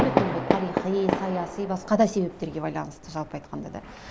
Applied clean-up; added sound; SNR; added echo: none; Fireworks; 2 dB; none.